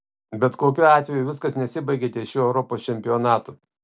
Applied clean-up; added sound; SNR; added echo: none; none; none; none.